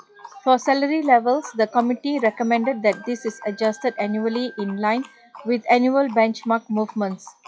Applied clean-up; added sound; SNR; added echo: classical method log-MMSE.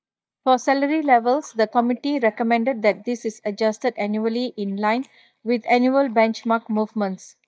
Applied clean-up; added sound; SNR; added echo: neural mask model DeepFilterNet 3.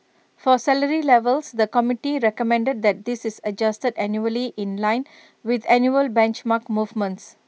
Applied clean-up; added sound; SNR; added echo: none; none; none; none.